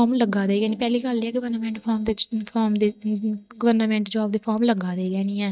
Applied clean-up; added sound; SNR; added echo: neural mask model DeepFilterNet 3.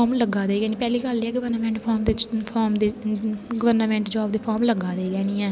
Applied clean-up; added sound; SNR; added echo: none; none; none; none.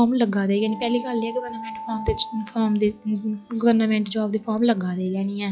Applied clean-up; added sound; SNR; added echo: classical method log-MMSE.